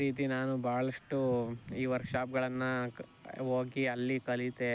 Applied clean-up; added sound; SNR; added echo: none; none; none; none.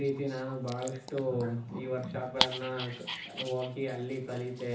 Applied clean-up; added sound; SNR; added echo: none; Dog; 5 dB; reverberation time 0.8 s.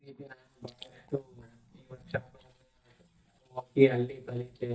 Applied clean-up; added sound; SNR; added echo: neural mask model DeepFilterNet 3.